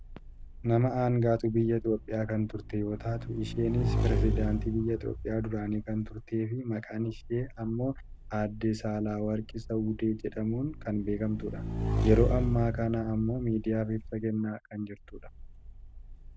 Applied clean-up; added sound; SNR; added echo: none; Motorcycle / Engine; 5 dB; none.